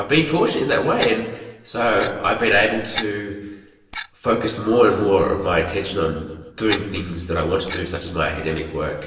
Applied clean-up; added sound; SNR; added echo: none; Clock; 11 dB; reverberation time 1.0 s.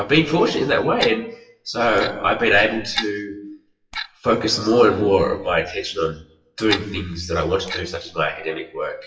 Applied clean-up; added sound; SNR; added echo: classical method WPE with log-MMSE.